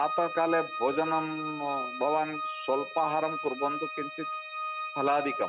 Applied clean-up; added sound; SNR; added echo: none; Organ; 5 dB; none.